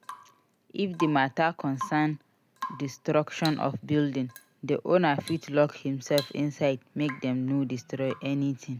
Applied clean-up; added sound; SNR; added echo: none; Drip / Water tap, faucet / Rain; 16 dB; none.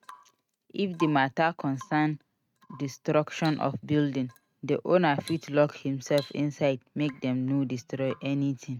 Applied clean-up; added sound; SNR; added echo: neural mask model RNNoise.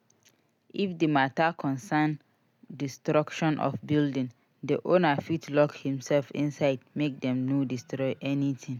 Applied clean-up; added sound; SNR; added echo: none; none; none; none.